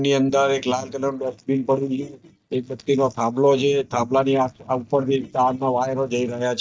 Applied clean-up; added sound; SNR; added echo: neural mask model DeepFilterNet 3.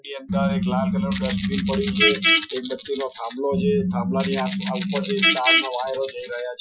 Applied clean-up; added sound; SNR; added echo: classical method Wiener filter.